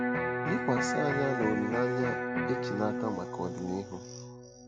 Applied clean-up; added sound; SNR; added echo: none; Electric guitar; -1 dB; none.